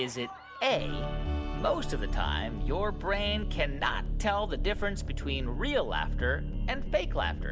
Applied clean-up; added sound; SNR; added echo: none; none; none; none.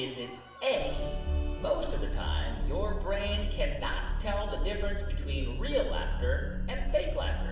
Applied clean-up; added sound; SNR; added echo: none; none; none; reverberation time 0.9 s.